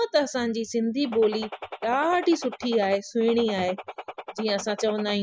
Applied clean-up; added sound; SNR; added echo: classical method spectral subtraction.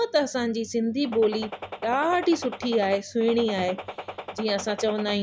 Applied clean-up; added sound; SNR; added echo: none; Gunshot, gunfire; 12 dB; none.